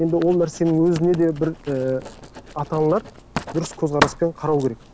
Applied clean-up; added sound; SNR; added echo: none; Writing; 10 dB; none.